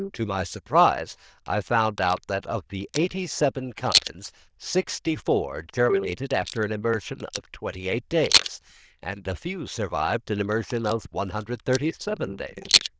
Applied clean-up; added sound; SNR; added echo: neural diffusion model UNIVERSE++.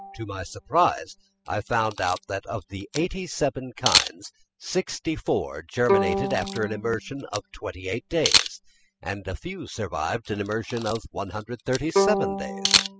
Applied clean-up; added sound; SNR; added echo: classical method spectral subtraction.